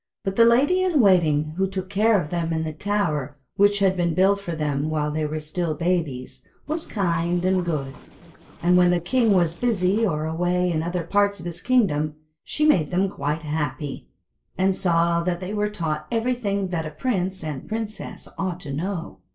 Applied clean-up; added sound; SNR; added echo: neural separator model SepFormer DNS4.